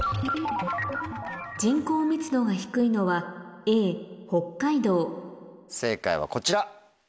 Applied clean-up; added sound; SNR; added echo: none; none; none; none.